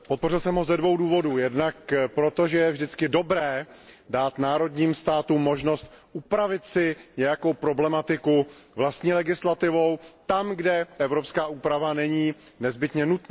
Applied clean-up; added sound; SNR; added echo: none; none; none; none.